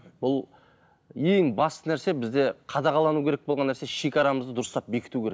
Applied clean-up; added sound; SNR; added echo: none; none; none; none.